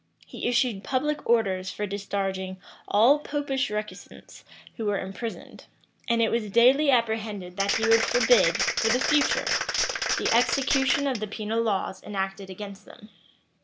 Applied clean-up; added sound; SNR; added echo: none; Applause; 1 dB; none.